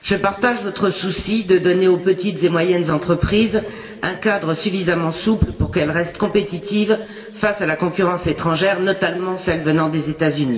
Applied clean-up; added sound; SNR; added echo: none; none; none; reverberation time 1.7 s.